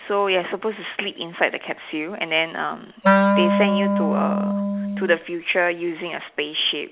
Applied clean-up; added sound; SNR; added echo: none; Wind instrument, woodwind instrument; -4 dB; none.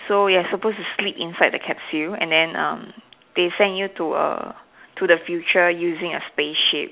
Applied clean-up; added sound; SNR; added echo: none; none; none; none.